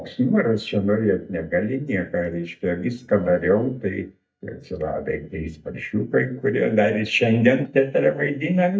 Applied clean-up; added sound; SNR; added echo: neural mask model DeepFilterNet 3.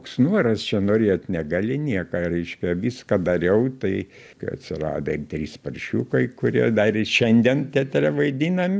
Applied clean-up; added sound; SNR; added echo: none; none; none; none.